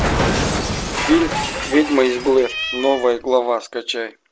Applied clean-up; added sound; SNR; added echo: none; Cat; 4 dB; none.